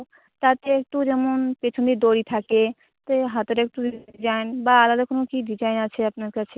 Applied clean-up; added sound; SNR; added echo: none; none; none; none.